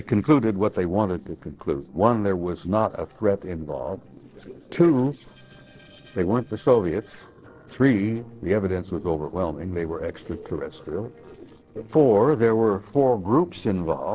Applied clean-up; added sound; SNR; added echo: neural separator model SepFormer DNS4.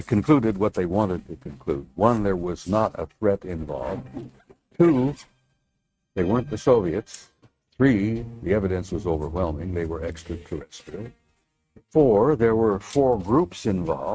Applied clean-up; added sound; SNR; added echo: neural mask model RNNoise.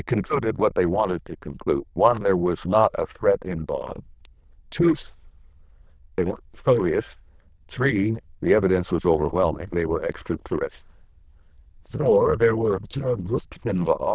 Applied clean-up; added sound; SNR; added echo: neural diffusion model UNIVERSE++.